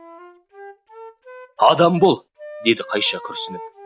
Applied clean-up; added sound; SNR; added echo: none; Wind instrument, woodwind instrument; 17 dB; none.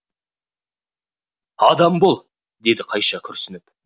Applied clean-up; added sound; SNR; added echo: none; none; none; none.